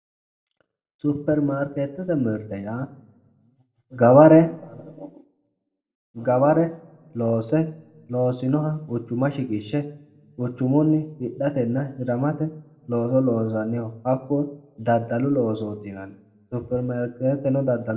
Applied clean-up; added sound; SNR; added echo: none; none; none; reverberation time 0.4 s.